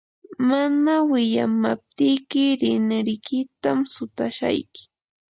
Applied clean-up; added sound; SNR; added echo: none; none; none; none.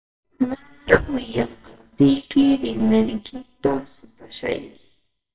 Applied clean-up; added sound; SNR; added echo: neural separator model SepFormer WHAMR!.